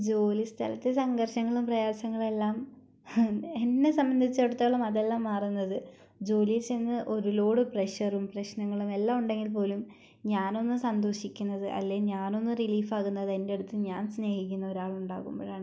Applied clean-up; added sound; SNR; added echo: none; none; none; none.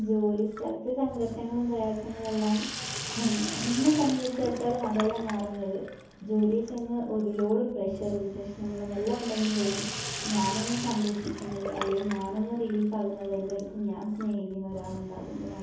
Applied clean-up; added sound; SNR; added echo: none; Sink (filling or washing); 10 dB; reverberation time 0.6 s.